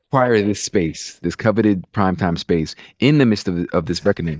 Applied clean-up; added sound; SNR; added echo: neural mask model DeepFilterNet 3.